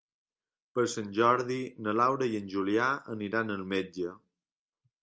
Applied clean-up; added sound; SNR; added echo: none; none; none; none.